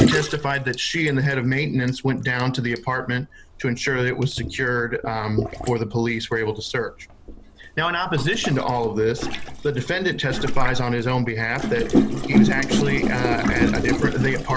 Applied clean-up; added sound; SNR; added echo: none; Gurgling; 2 dB; none.